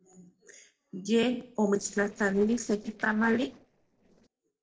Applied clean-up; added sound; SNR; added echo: neural separator model SepFormer DNS4.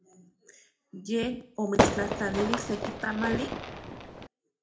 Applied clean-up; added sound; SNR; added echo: none; Fireworks; -3 dB; reverberation time 0.4 s.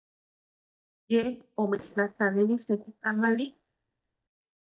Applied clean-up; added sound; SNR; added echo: neural mask model DeepFilterNet 3.